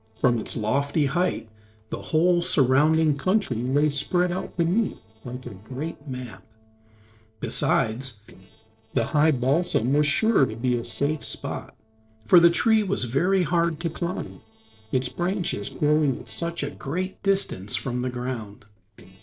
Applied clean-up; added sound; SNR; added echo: neural separator model SepFormer DNS4.